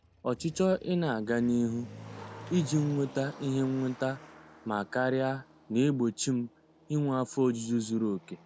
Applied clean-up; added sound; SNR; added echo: none; Motor vehicle (road); 19 dB; none.